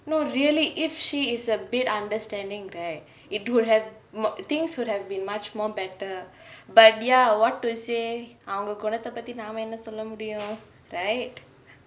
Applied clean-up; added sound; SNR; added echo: none; none; none; none.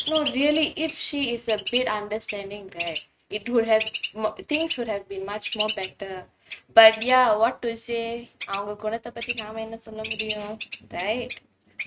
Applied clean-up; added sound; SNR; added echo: neural mask model RNNoise.